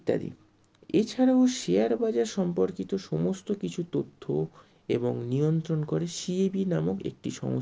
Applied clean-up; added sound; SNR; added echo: none; none; none; none.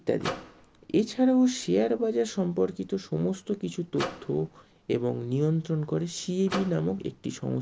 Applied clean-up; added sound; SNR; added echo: none; Microwave oven; 11 dB; none.